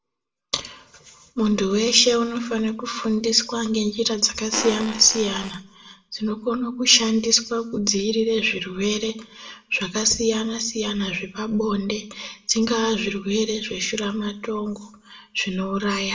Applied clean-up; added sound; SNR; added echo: none; Fart; 9 dB; reverberation time 0.4 s.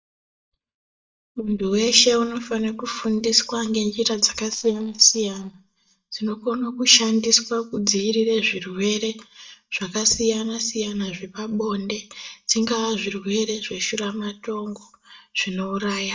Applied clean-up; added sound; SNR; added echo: neural mask model DeepFilterNet 3.